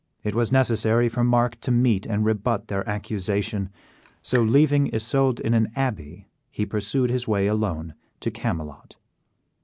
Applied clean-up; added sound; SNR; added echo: none; Raindrop; 18 dB; none.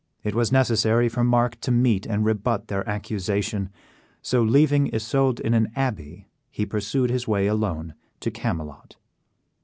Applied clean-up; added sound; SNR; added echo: none; none; none; none.